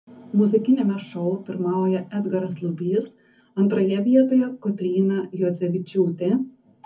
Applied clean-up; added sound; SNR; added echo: none; none; none; reverberation time 0.3 s.